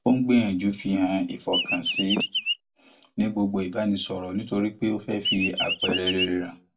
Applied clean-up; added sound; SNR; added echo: none; Chirp, tweet; 1 dB; reverberation time 0.2 s.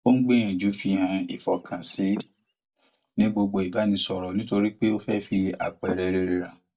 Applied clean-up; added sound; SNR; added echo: neural mask model DeepFilterNet 3.